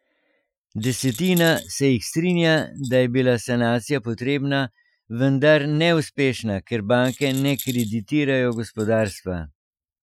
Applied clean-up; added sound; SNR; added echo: classical method Wiener filter.